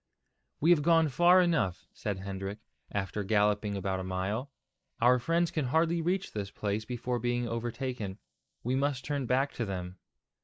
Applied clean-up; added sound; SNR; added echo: neural mask model Resemble Enhance denoiser.